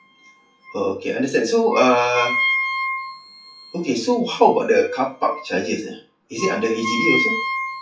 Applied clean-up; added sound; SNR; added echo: classical method WPE with log-MMSE.